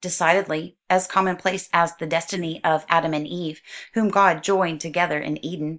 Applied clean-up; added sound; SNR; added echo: neural mask model Resemble Enhance denoiser.